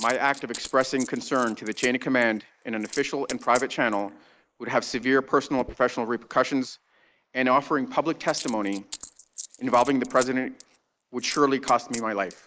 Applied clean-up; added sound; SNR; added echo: neural mask model Resemble Enhance denoiser.